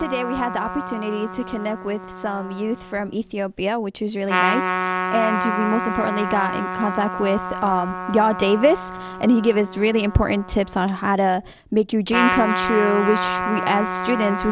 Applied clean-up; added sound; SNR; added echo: none; Trumpet; 5 dB; none.